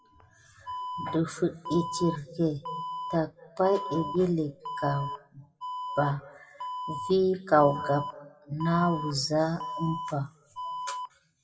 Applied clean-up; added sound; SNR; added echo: classical method WPE with log-MMSE.